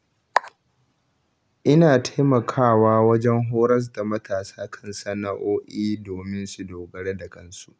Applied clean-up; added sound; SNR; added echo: none; none; none; none.